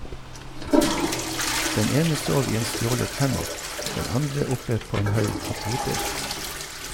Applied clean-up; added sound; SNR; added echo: none; Toilet flush / Water; 1 dB; none.